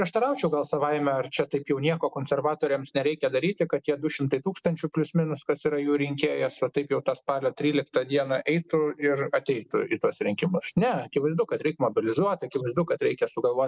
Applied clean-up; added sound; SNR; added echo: none; none; none; none.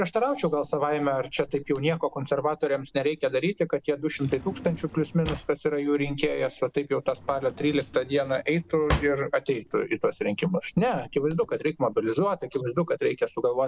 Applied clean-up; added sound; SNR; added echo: none; Drawer open or close; 15 dB; none.